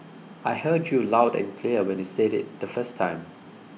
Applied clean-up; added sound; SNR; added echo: none; none; none; none.